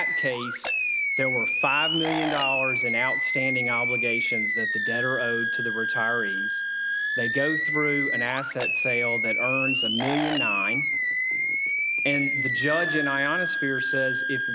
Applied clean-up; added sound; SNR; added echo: none; Animal; -4 dB; none.